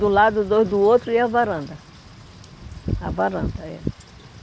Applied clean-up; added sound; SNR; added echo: none; Wind / Rain; 11 dB; none.